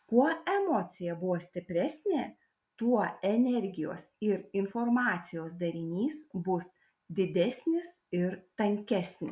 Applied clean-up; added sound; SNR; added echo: none; none; none; none.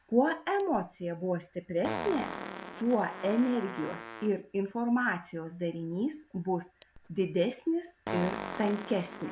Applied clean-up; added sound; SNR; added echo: none; Fart; 11 dB; none.